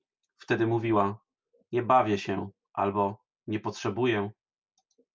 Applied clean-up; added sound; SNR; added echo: none; none; none; none.